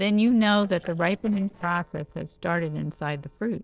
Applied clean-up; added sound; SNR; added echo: neural separator model SepFormer DNS4.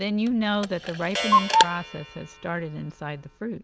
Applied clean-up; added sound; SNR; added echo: none; Clock; -2 dB; none.